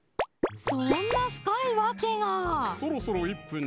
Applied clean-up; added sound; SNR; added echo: none; none; none; none.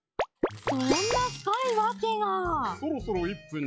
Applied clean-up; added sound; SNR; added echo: classical method log-MMSE.